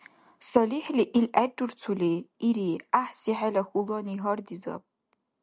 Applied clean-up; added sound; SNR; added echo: none; none; none; none.